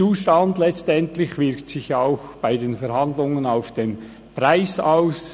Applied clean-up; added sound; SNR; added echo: none; none; none; none.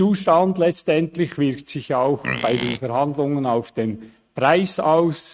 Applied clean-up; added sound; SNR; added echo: neural mask model RNNoise.